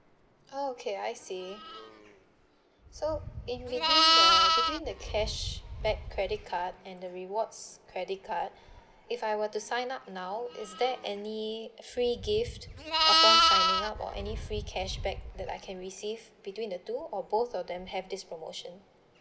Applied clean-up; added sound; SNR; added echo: none; Livestock, farm animals, working animals; -4 dB; none.